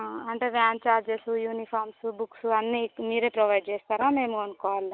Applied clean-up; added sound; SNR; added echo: none; none; none; none.